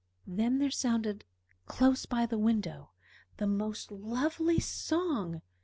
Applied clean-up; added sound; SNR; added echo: none; none; none; none.